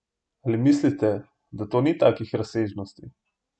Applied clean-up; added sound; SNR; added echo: none; none; none; none.